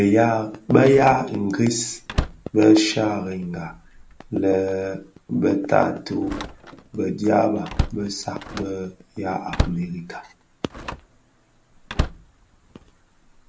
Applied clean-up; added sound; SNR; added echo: none; Slam; 11 dB; none.